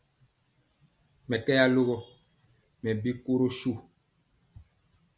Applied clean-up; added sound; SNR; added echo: none; none; none; none.